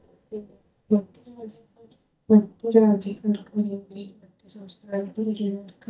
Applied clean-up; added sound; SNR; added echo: neural mask model DeepFilterNet 3.